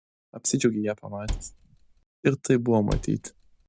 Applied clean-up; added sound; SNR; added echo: none; Cupboard open or close; 8 dB; none.